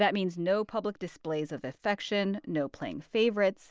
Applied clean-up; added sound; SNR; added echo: none; none; none; none.